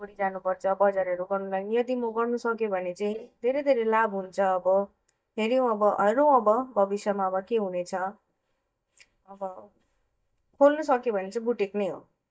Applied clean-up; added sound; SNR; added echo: neural mask model DeepFilterNet 3.